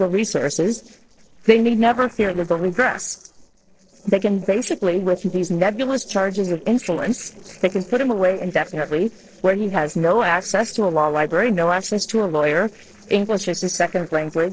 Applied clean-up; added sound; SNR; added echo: neural separator model SepFormer DNS4.